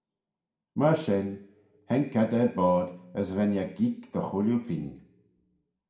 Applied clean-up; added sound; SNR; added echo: none; none; none; reverberation time 0.5 s.